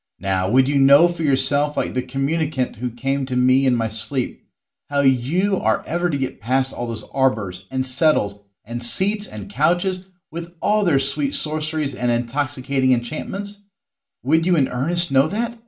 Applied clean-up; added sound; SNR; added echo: none; none; none; reverberation time 0.3 s.